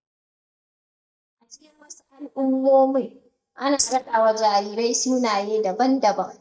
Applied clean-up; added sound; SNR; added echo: neural mask model DeepFilterNet 3.